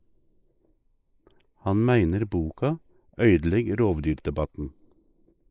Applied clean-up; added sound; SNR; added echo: neural mask model Resemble Enhance denoiser.